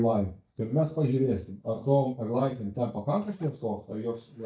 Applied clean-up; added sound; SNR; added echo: neural mask model DeepFilterNet 3.